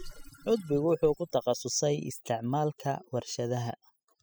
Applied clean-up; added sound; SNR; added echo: classical method spectral subtraction.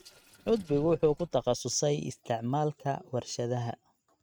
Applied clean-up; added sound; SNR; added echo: neural mask model RNNoise.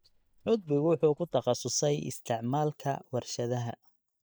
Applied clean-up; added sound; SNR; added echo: neural mask model DeepFilterNet 3.